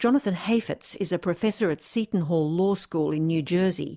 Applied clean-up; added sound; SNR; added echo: none; none; none; none.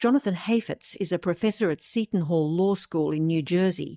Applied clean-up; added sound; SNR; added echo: neural mask model DeepFilterNet 3.